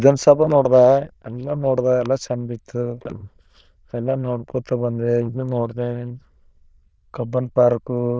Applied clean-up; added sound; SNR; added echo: neural diffusion model UNIVERSE++.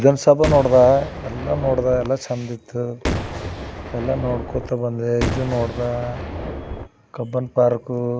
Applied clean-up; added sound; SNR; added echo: none; Boom; 7 dB; none.